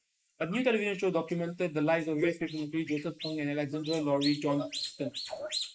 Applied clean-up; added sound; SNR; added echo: neural mask model Resemble Enhance denoiser.